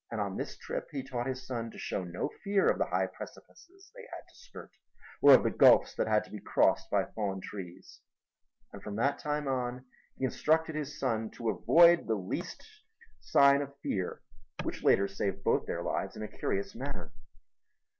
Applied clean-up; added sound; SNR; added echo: none; none; none; none.